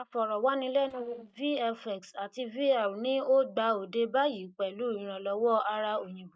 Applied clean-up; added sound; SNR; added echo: neural mask model DeepFilterNet 3.